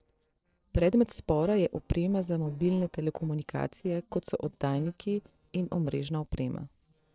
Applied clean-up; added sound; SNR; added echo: neural separator model SepFormer DNS4.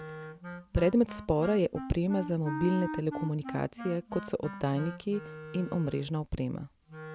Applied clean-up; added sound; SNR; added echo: none; Wind instrument, woodwind instrument; 11 dB; none.